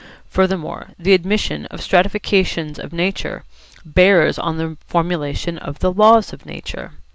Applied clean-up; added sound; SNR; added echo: none; none; none; none.